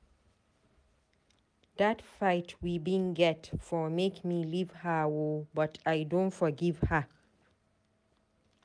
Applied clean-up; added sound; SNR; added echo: none; none; none; none.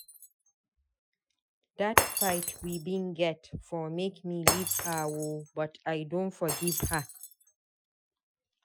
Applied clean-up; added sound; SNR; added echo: classical method Wiener filter.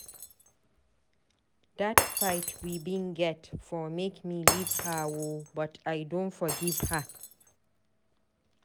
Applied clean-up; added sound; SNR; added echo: none; Shatter; 0 dB; none.